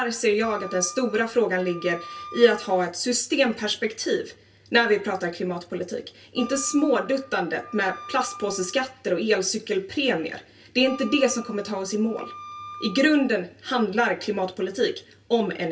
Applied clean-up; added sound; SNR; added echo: none; Wind instrument, woodwind instrument; 17 dB; reverberation time 0.2 s.